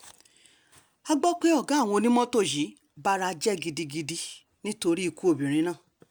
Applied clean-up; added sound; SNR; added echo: none; none; none; none.